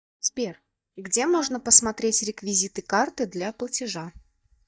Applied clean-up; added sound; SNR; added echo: neural mask model DeepFilterNet 3.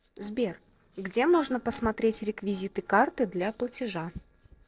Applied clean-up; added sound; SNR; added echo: neural separator model SepFormer DNS4.